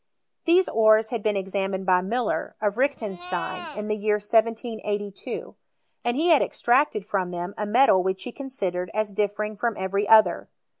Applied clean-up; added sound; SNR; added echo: none; Livestock, farm animals, working animals; 13 dB; none.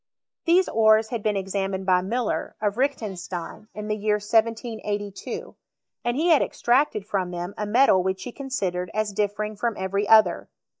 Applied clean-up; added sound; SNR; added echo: neural mask model DeepFilterNet 3.